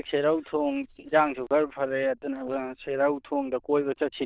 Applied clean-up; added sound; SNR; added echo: neural diffusion model UNIVERSE++.